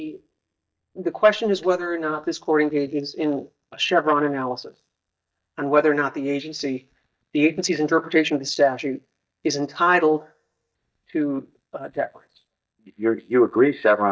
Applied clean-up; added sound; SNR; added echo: neural mask model DeepFilterNet 3.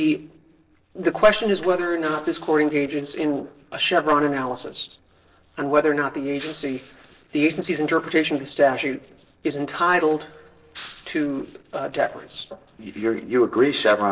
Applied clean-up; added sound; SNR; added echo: neural separator model SepFormer DNS4.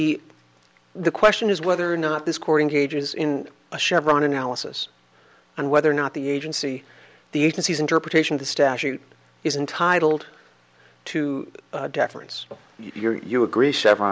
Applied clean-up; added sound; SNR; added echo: none; none; none; none.